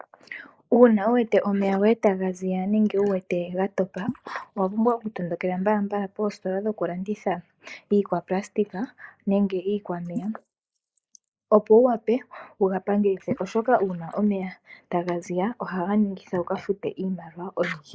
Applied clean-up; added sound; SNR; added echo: neural mask model Resemble Enhance denoiser.